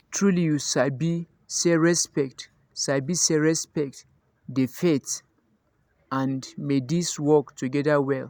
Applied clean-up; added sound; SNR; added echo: none; none; none; none.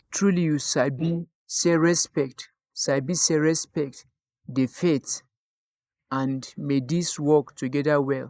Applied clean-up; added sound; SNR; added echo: neural mask model Resemble Enhance denoiser.